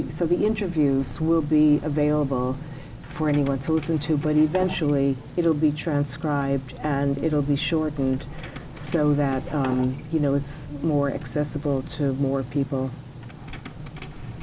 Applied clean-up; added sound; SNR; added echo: none; Keys jangling + Wind; 16 dB; none.